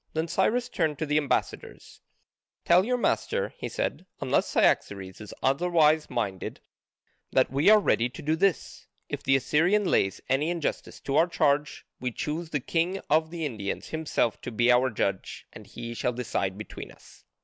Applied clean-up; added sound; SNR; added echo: none; none; none; none.